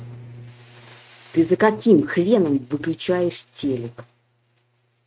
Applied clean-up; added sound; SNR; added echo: neural mask model RNNoise.